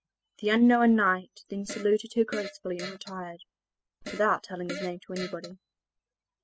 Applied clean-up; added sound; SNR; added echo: classical method spectral subtraction.